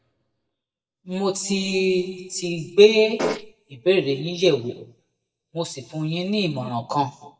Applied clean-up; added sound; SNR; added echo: neural mask model DeepFilterNet 3.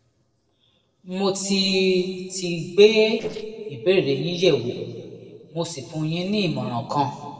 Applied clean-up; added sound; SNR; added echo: neural separator model SepFormer DNS4.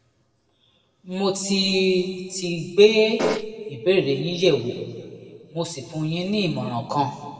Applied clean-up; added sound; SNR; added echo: none; Fart; 2 dB; reverberation time 1.9 s.